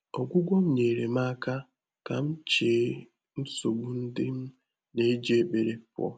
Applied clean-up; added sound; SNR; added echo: none; none; none; none.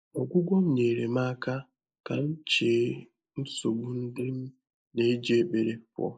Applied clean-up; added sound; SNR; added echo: neural mask model Resemble Enhance denoiser.